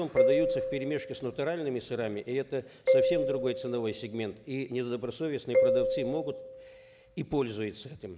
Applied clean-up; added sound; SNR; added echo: none; Marimba, xylophone; -2 dB; none.